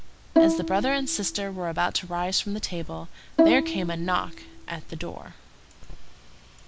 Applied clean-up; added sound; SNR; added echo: none; Bowed string instrument; -2 dB; none.